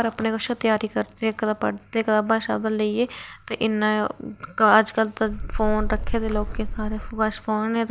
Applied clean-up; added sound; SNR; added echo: none; Wind; 3 dB; none.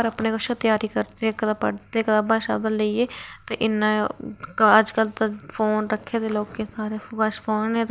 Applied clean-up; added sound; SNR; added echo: none; none; none; none.